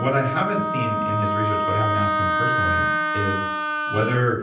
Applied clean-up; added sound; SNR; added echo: none; Wind instrument, woodwind instrument; -1 dB; reverberation time 0.6 s.